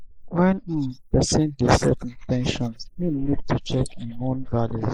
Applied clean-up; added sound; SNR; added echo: neural mask model Resemble Enhance denoiser.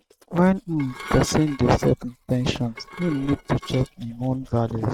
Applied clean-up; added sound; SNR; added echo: neural mask model RNNoise.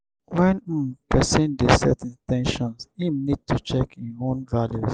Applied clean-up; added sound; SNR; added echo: none; none; none; none.